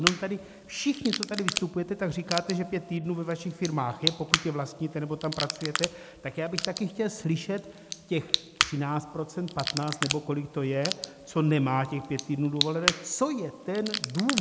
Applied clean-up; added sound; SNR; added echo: none; Crack / Crackle; 4 dB; none.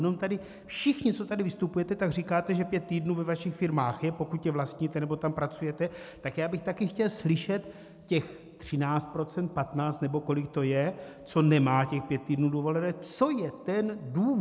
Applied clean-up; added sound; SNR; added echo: none; none; none; none.